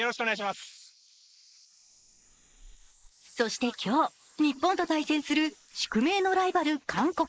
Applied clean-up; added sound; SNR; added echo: neural mask model Resemble Enhance denoiser.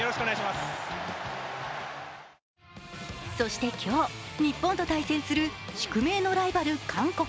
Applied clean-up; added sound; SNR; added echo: none; none; none; none.